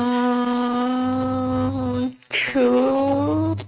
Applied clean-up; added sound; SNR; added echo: neural mask model RNNoise.